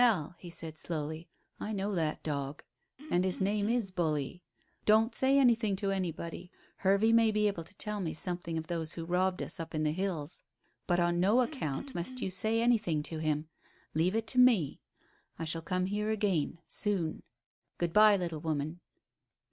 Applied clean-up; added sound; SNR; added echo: neural mask model RNNoise.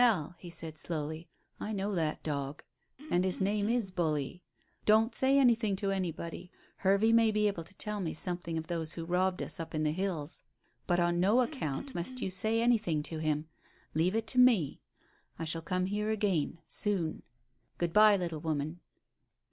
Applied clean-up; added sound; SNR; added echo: none; Cough; 14 dB; none.